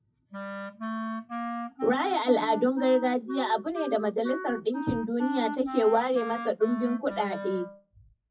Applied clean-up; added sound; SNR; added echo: classical method WPE with log-MMSE.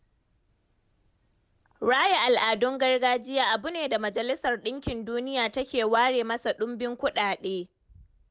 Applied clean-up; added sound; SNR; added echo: none; none; none; none.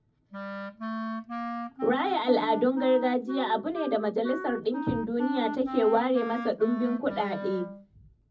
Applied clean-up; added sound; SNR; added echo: none; Wind instrument, woodwind instrument; 8 dB; reverberation time 0.4 s.